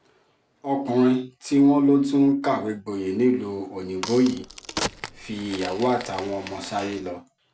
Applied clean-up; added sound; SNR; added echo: none; Crack; 11 dB; none.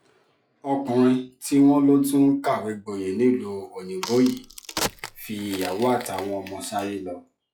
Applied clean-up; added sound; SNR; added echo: classical method log-MMSE.